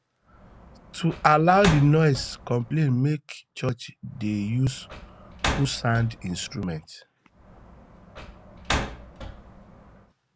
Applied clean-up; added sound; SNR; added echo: none; Slam; 9 dB; none.